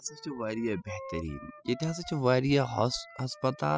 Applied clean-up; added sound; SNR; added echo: classical method spectral subtraction.